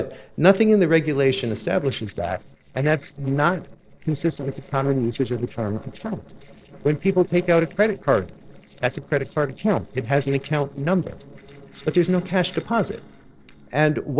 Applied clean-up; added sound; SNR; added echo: neural separator model SepFormer DNS4.